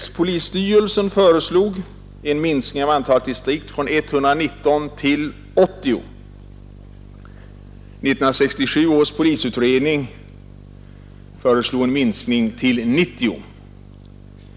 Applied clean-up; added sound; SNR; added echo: none; none; none; none.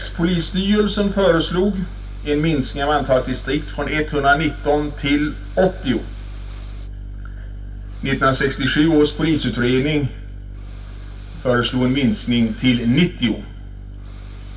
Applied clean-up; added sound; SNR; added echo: none; Breathing; 20 dB; reverberation time 0.2 s.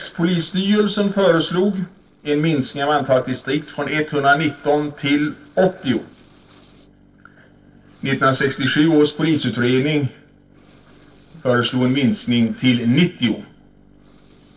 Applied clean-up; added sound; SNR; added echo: neural separator model SepFormer DNS4.